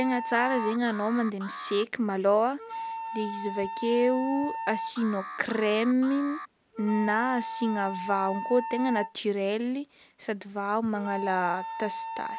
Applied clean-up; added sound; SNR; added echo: none; Wind instrument, woodwind instrument + Alarm; 9 dB; none.